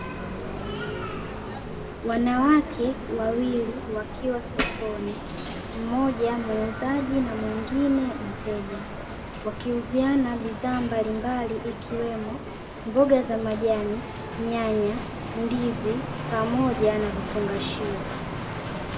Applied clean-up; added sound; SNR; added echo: none; Bicycle; 6 dB; reverberation time 0.7 s.